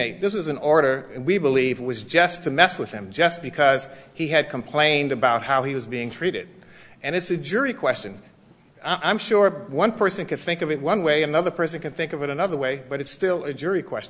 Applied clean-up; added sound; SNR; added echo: none; none; none; none.